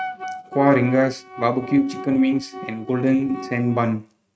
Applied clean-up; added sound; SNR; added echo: neural mask model RNNoise.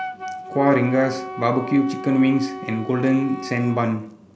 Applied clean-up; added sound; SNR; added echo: none; Wind instrument, woodwind instrument; 12 dB; none.